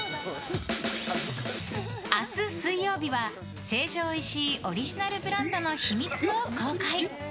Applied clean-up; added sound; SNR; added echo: none; Bird; 13 dB; none.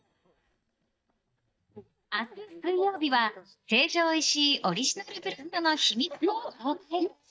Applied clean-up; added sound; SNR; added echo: neural mask model DeepFilterNet 3.